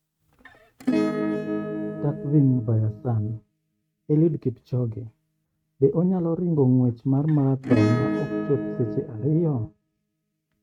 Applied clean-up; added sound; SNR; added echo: neural mask model RNNoise.